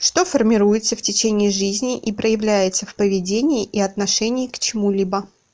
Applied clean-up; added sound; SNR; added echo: none; none; none; none.